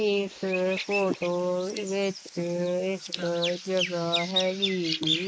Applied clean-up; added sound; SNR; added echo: neural mask model Resemble Enhance denoiser.